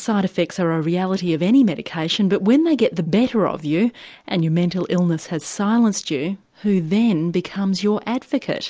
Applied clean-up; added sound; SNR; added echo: none; none; none; none.